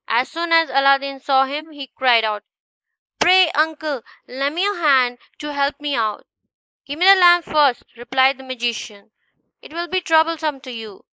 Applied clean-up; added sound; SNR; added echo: neural mask model Resemble Enhance denoiser.